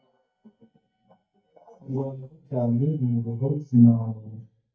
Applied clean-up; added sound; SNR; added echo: neural mask model DeepFilterNet 3.